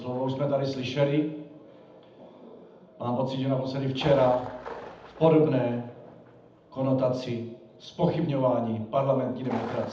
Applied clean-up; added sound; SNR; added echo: none; Thunder; 18 dB; reverberation time 0.8 s.